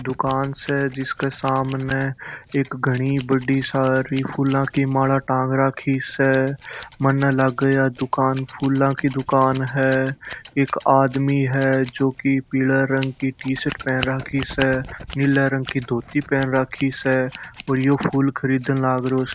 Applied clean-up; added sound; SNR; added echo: none; Scissors; 20 dB; none.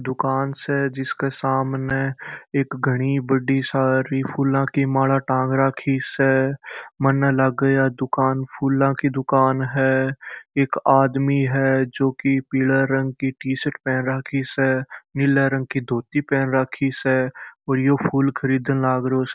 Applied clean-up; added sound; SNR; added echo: none; none; none; none.